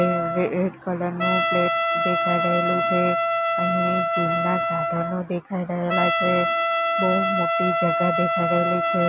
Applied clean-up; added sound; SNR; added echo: none; Trumpet; -3 dB; none.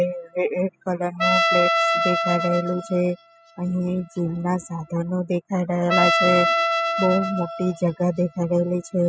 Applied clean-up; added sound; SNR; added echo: classical method spectral subtraction.